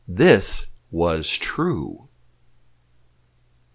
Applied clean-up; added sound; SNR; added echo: none; none; none; none.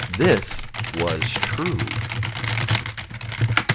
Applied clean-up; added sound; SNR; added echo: none; Computer keyboard; -2 dB; none.